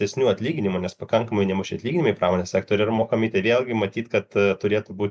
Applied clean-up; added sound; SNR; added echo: none; none; none; none.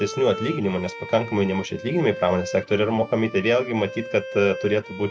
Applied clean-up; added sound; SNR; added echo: none; Bowed string instrument; 12 dB; none.